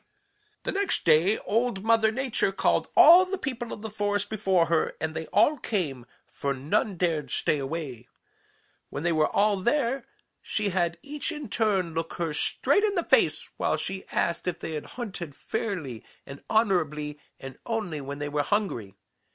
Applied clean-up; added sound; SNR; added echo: none; none; none; none.